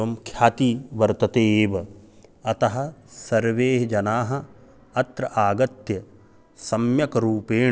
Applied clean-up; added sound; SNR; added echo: none; none; none; none.